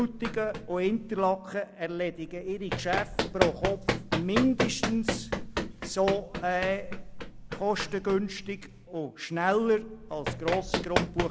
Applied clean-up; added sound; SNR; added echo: none; Run; 4 dB; none.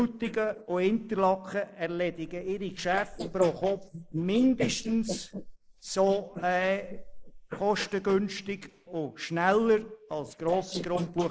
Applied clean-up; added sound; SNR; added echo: neural mask model Resemble Enhance denoiser.